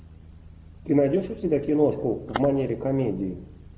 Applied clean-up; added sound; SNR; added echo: none; none; none; none.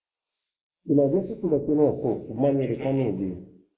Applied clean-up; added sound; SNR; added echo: neural mask model Resemble Enhance denoiser.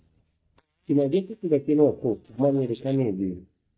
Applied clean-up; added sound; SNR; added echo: neural mask model DeepFilterNet 3.